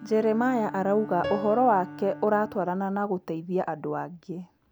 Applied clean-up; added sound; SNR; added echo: none; Piano + Bowed string instrument; 14 dB; none.